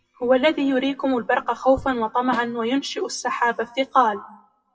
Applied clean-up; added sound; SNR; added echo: classical method WPE with log-MMSE.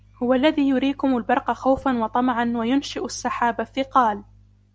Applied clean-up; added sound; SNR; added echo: none; none; none; none.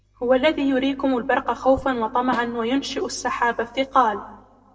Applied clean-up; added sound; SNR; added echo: neural separator model SepFormer DNS4.